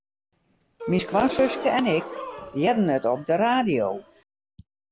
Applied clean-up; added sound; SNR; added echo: none; Gasp; 11 dB; none.